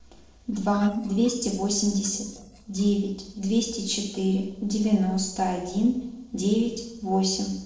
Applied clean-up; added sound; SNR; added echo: neural separator model SepFormer DNS4.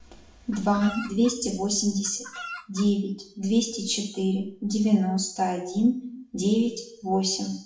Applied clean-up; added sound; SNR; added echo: classical method WPE with log-MMSE.